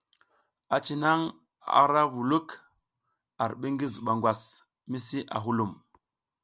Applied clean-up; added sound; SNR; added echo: none; none; none; none.